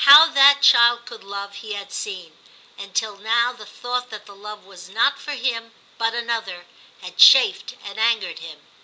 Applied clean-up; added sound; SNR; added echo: none; none; none; none.